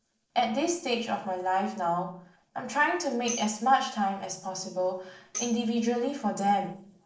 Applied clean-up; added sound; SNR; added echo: neural separator model SepFormer DNS4.